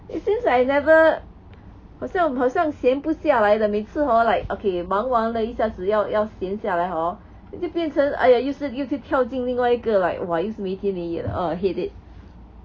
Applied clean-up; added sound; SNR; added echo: none; none; none; none.